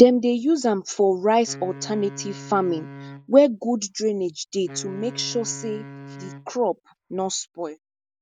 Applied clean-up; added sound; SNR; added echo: none; Wind instrument, woodwind instrument; 18 dB; none.